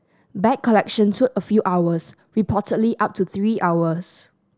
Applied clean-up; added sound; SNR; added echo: none; none; none; none.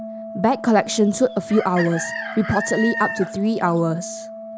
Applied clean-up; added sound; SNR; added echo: none; Organ + Chicken, rooster; 9 dB; none.